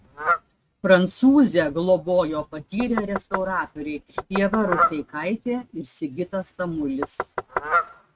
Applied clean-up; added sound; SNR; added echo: neural mask model RNNoise.